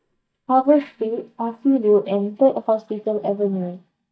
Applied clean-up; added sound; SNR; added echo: neural mask model DeepFilterNet 3.